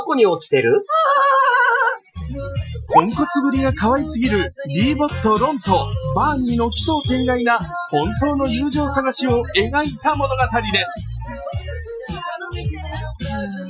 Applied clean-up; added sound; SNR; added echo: classical method Wiener filter.